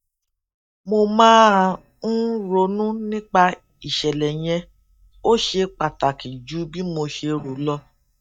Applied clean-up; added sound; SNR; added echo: neural mask model DeepFilterNet 3.